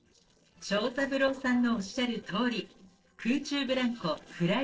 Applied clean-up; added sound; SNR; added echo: neural separator model SepFormer DNS4.